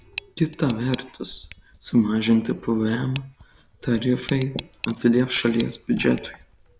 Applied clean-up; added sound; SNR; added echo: none; Tick; 13 dB; none.